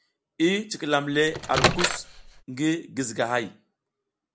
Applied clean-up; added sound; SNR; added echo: none; Microwave oven; -1 dB; none.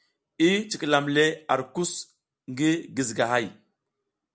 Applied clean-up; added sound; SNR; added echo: none; none; none; none.